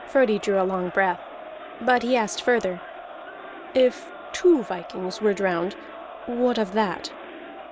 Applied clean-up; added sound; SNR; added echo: none; Crowd; 14 dB; none.